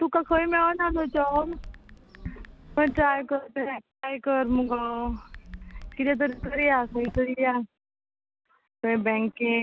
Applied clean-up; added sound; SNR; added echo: none; Chatter / Chirp, tweet / Car passing by / Typing; 15 dB; none.